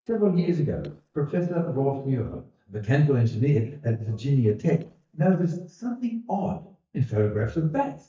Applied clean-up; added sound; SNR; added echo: neural mask model DeepFilterNet 3.